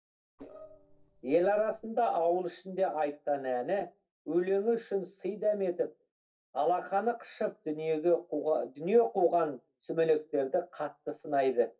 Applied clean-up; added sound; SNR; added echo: neural separator model SepFormer DNS4.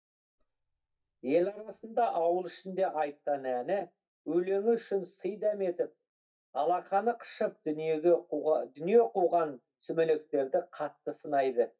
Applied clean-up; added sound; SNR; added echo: neural mask model DeepFilterNet 3.